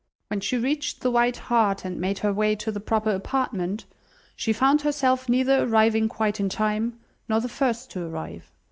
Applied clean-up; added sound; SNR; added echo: none; none; none; none.